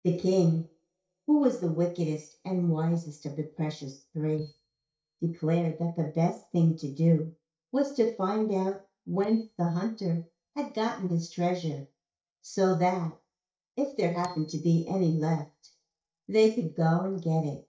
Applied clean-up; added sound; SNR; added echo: neural mask model DeepFilterNet 3.